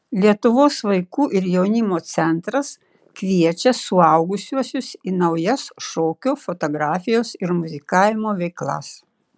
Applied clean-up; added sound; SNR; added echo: none; none; none; none.